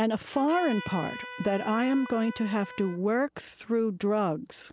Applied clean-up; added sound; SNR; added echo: none; Trumpet; 14 dB; none.